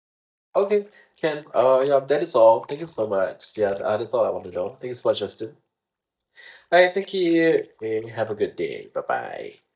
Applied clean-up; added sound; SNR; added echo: neural mask model DeepFilterNet 3.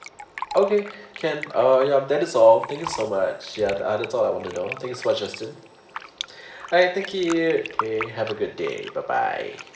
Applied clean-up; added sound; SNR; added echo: none; Fill (with liquid); 14 dB; reverberation time 0.9 s.